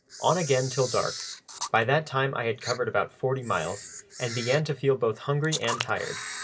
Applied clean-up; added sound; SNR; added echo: none; Camera; 11 dB; none.